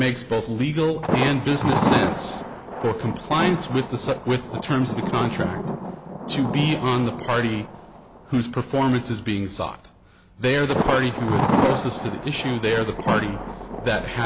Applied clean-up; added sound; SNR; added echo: none; Thunder; 4 dB; none.